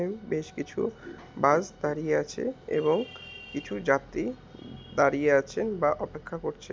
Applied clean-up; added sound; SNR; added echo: none; none; none; none.